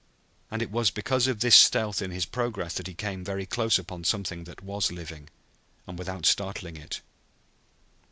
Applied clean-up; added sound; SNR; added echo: none; none; none; none.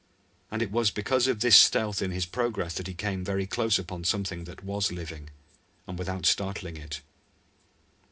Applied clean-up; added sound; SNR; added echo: none; none; none; reverberation time 0.3 s.